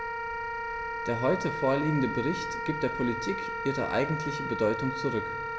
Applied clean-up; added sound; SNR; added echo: none; Wind instrument, woodwind instrument; 3 dB; none.